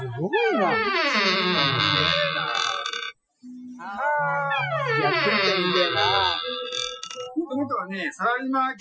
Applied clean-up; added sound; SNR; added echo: classical method Wiener filter.